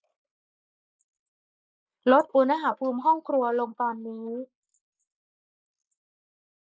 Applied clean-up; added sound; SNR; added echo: neural mask model Resemble Enhance denoiser.